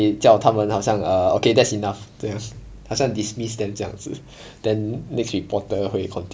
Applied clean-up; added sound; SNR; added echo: none; none; none; none.